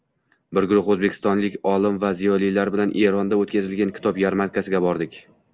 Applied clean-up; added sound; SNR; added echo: none; none; none; none.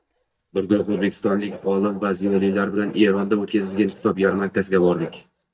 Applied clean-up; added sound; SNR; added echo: neural mask model DeepFilterNet 3.